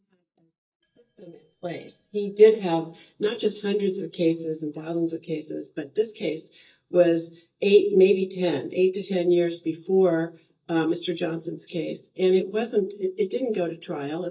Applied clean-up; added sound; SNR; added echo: neural mask model DeepFilterNet 3.